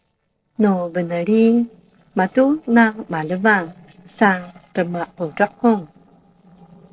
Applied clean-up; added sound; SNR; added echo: neural separator model SepFormer DNS4.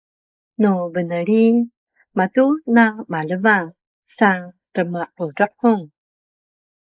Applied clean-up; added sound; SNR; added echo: neural mask model Resemble Enhance denoiser.